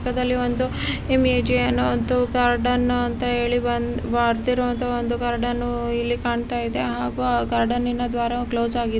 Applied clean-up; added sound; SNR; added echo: none; none; none; none.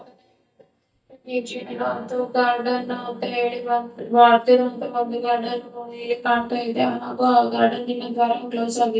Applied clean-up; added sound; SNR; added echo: neural mask model DeepFilterNet 3.